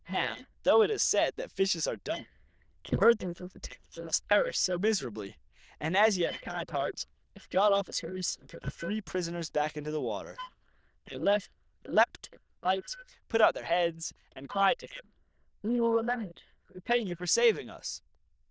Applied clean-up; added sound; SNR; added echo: neural diffusion model UNIVERSE++.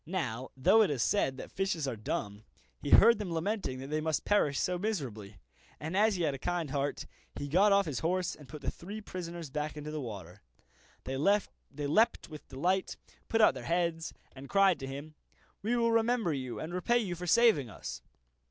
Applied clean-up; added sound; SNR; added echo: none; none; none; none.